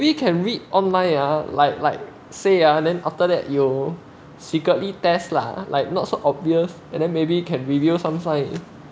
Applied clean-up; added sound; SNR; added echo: none; none; none; none.